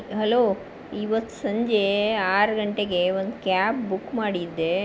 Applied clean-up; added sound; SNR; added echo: none; none; none; none.